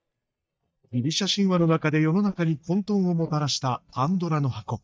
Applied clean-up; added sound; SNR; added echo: neural mask model DeepFilterNet 3.